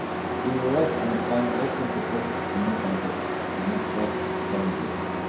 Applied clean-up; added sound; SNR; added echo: none; Truck; -1 dB; reverberation time 0.7 s.